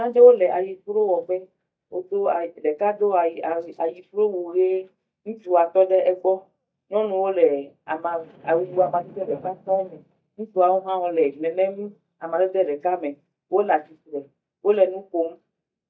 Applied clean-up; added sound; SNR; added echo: neural mask model DeepFilterNet 3.